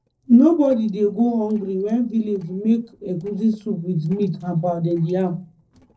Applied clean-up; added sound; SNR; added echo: neural separator model SepFormer DNS4.